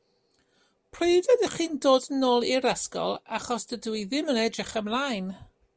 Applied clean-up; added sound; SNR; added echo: none; none; none; none.